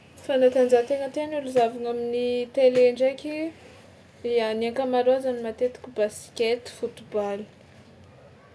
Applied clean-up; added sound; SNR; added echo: none; none; none; none.